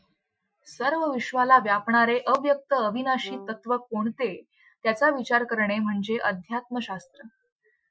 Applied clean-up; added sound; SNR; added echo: classical method Wiener filter.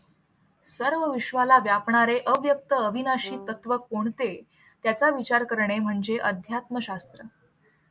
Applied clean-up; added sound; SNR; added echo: none; Brass instrument; 16 dB; none.